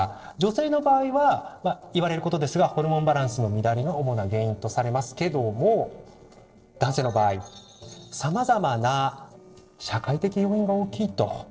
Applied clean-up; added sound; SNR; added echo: neural separator model SepFormer DNS4.